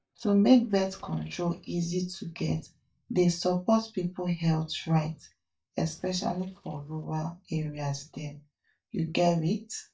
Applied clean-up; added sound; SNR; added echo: neural mask model DeepFilterNet 3.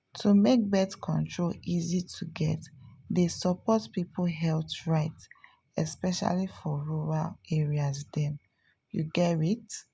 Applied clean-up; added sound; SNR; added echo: none; none; none; none.